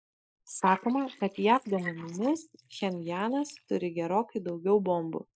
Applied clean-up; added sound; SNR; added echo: neural mask model Resemble Enhance denoiser.